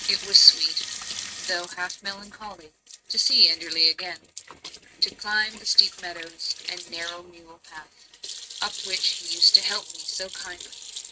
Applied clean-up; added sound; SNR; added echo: neural mask model RNNoise.